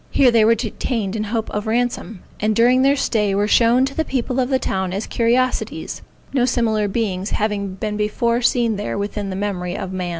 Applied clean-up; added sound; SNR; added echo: none; none; none; none.